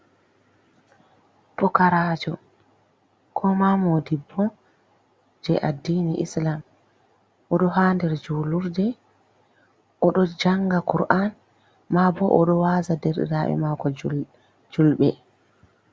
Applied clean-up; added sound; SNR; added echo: none; none; none; none.